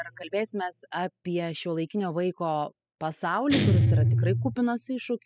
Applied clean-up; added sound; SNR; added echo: classical method spectral subtraction.